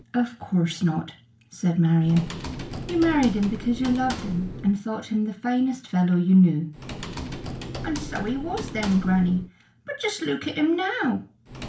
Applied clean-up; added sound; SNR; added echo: none; Computer keyboard; 13 dB; reverberation time 0.3 s.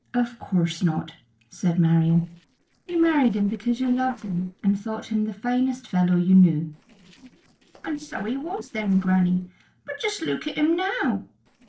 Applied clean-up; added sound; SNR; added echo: neural separator model SepFormer DNS4.